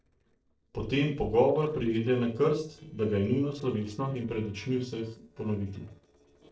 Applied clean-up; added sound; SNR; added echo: neural separator model SepFormer DNS4.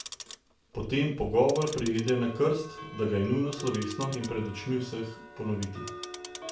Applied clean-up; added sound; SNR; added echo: none; Tick-tock; 13 dB; reverberation time 0.4 s.